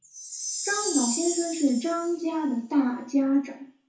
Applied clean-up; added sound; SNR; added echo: none; Chime; 8 dB; reverberation time 0.6 s.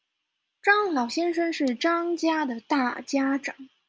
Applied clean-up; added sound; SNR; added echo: none; none; none; none.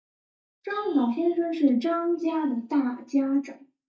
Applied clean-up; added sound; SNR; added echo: neural mask model DeepFilterNet 3.